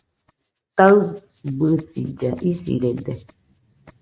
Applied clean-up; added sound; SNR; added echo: neural mask model RNNoise.